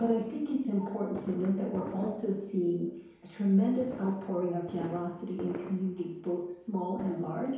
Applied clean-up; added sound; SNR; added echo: none; Fireworks; 15 dB; reverberation time 1.0 s.